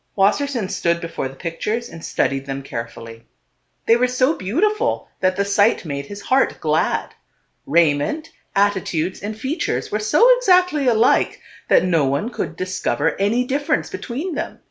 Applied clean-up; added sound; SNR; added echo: none; none; none; none.